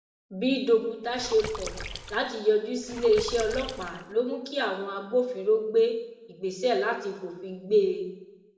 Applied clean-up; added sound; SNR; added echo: none; Water / Splash, splatter; 12 dB; reverberation time 0.8 s.